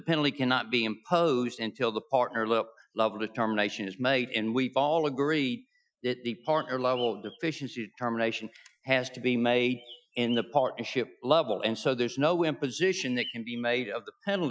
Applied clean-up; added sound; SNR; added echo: classical method Wiener filter.